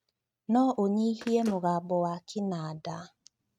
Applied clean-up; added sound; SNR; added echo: neural mask model RNNoise.